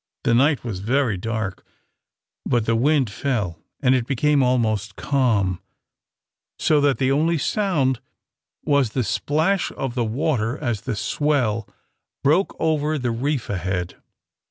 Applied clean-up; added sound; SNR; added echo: none; none; none; none.